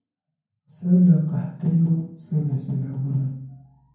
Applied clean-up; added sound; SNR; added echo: none; none; none; reverberation time 0.9 s.